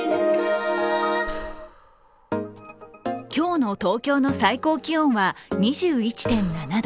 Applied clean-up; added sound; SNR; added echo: none; Breathing; 19 dB; none.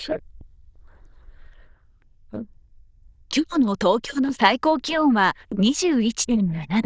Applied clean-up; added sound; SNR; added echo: neural diffusion model UNIVERSE++.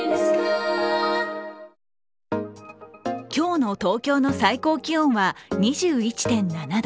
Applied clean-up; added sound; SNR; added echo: none; none; none; none.